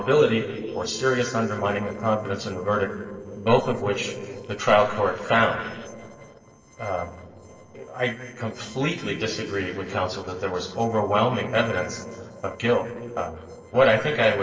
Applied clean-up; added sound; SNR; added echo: neural separator model SepFormer DNS4.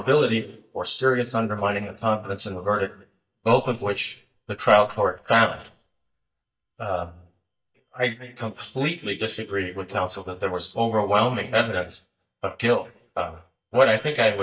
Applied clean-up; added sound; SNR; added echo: neural mask model DeepFilterNet 3.